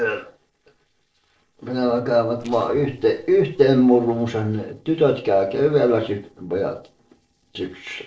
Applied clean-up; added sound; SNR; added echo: neural separator model SepFormer DNS4.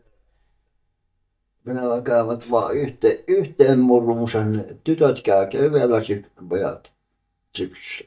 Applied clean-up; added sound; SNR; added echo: neural mask model DeepFilterNet 3.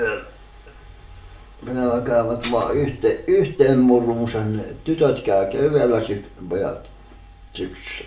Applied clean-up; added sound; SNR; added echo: none; Dishes, pots, and pans; 15 dB; reverberation time 0.4 s.